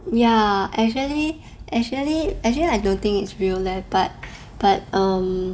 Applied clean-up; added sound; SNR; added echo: none; none; none; none.